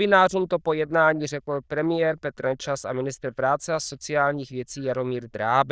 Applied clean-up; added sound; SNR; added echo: neural diffusion model UNIVERSE++.